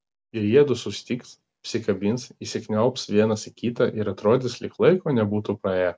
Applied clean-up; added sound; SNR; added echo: none; none; none; none.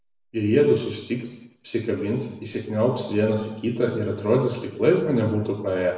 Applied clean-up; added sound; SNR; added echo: none; none; none; reverberation time 0.8 s.